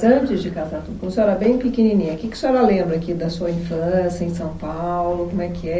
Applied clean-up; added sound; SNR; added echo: none; none; none; none.